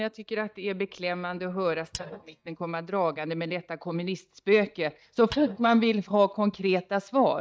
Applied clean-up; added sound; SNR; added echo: neural mask model DeepFilterNet 3.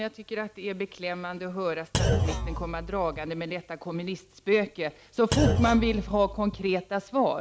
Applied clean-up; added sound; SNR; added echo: none; Thump, thud; 1 dB; none.